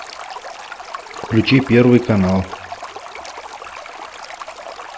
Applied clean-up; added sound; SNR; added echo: none; Stream; 13 dB; none.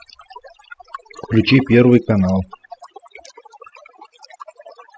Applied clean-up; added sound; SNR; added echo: classical method spectral subtraction.